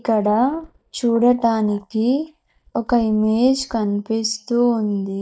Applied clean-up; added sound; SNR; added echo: neural mask model DeepFilterNet 3.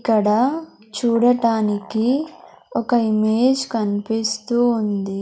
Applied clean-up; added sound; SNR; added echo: none; none; none; none.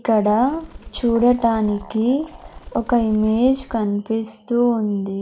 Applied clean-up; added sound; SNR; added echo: none; Bird; 19 dB; none.